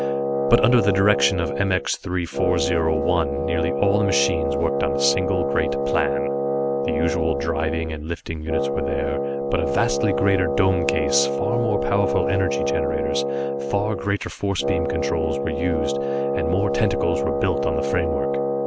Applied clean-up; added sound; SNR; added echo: none; Wind instrument, woodwind instrument; -1 dB; none.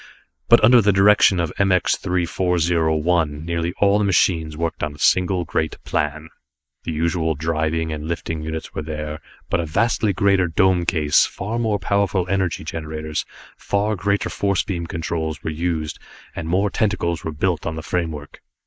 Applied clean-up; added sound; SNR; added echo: neural mask model Resemble Enhance denoiser.